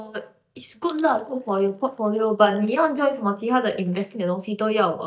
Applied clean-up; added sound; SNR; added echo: neural mask model DeepFilterNet 3.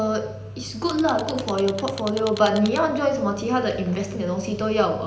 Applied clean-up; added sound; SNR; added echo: none; Tools; 15 dB; reverberation time 0.8 s.